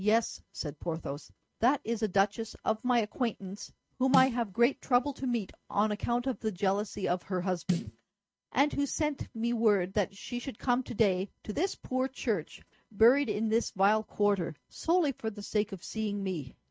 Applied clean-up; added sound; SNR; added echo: neural mask model RNNoise.